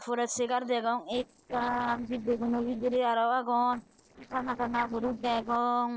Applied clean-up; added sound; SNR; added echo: neural separator model SepFormer DNS4.